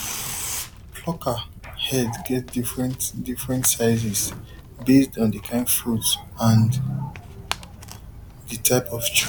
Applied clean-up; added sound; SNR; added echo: none; Tearing; 13 dB; none.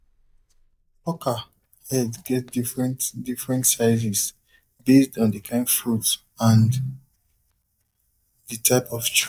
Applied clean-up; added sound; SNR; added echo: neural mask model DeepFilterNet 3.